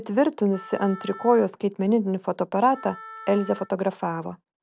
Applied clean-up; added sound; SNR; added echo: none; Wind instrument, woodwind instrument; 20 dB; none.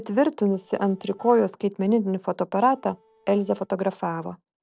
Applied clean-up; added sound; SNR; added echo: neural separator model SepFormer DNS4.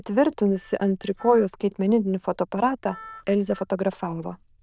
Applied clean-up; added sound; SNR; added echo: neural diffusion model UNIVERSE++.